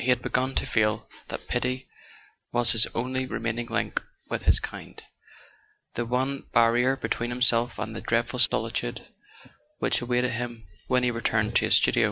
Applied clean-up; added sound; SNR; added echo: none; none; none; none.